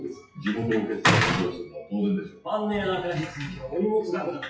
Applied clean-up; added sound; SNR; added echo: classical method WPE with log-MMSE.